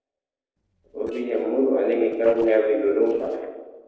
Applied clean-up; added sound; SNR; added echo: neural separator model SepFormer DNS4.